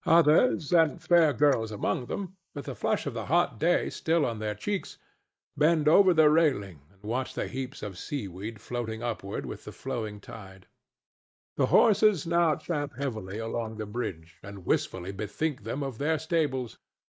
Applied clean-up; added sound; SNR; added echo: neural mask model Resemble Enhance denoiser.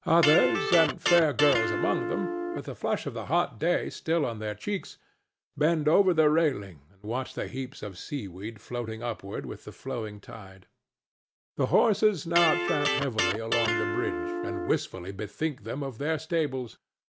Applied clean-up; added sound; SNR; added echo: none; Electric guitar; 1 dB; none.